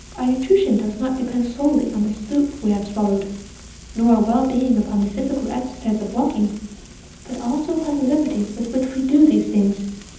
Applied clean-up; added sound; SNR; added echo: none; Frying (food); 19 dB; reverberation time 0.8 s.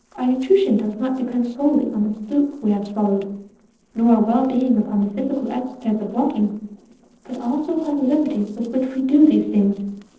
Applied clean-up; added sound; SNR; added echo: neural separator model SepFormer DNS4.